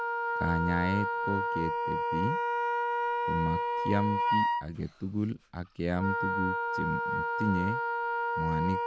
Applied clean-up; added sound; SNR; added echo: none; Wind instrument, woodwind instrument; -2 dB; none.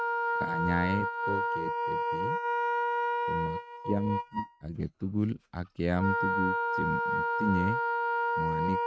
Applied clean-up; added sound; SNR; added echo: neural mask model RNNoise.